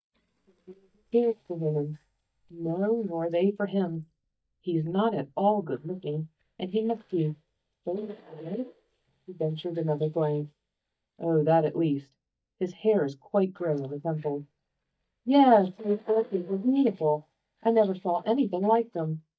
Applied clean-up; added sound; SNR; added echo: neural mask model DeepFilterNet 3.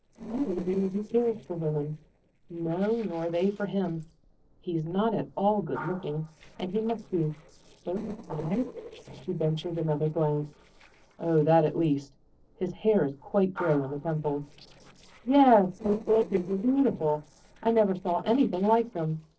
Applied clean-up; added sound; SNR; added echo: neural separator model SepFormer DNS4.